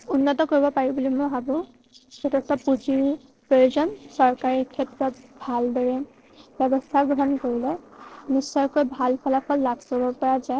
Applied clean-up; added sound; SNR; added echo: neural separator model SepFormer DNS4.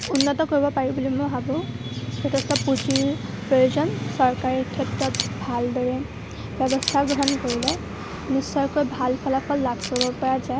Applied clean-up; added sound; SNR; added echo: none; Camera; 12 dB; none.